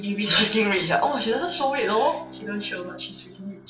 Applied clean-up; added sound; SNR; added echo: none; Bowed string instrument; 18 dB; reverberation time 0.6 s.